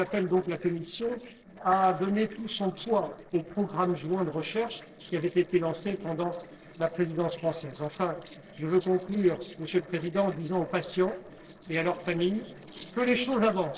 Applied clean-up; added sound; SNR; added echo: neural separator model SepFormer DNS4.